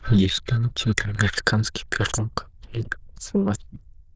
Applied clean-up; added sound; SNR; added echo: neural diffusion model UNIVERSE++.